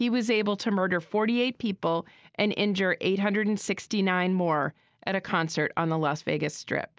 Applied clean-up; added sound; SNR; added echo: none; none; none; none.